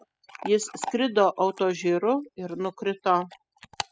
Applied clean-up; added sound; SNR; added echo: classical method spectral subtraction.